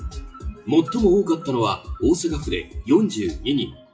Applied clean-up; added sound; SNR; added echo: classical method WPE with log-MMSE.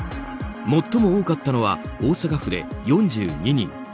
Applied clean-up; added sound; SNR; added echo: none; none; none; none.